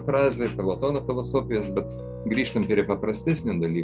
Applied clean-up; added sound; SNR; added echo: none; Piano; 10 dB; none.